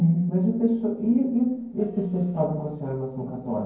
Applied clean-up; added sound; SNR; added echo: neural separator model SepFormer DNS4.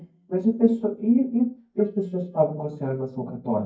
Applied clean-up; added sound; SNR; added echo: neural mask model DeepFilterNet 3.